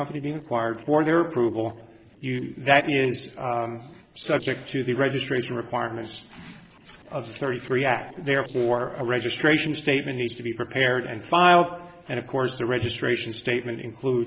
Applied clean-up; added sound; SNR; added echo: neural separator model SepFormer DNS4.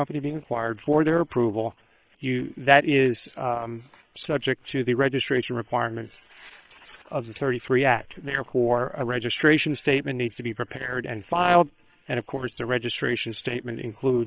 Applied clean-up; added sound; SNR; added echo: neural separator model SepFormer WHAM!.